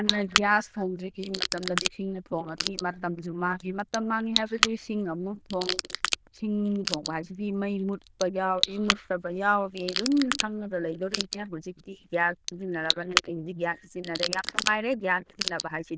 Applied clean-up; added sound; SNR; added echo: neural diffusion model UNIVERSE++.